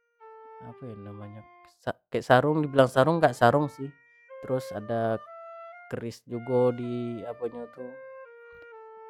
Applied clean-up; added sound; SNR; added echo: classical method log-MMSE.